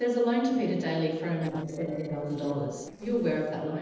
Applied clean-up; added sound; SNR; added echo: neural separator model SepFormer DNS4.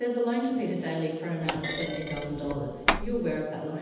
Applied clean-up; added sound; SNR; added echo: none; Thump, thud; 1 dB; reverberation time 1.1 s.